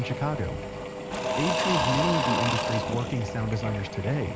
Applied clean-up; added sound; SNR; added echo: none; Engine / Drill / Mechanisms; 0 dB; none.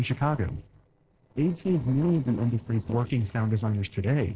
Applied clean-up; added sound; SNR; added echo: neural separator model SepFormer DNS4.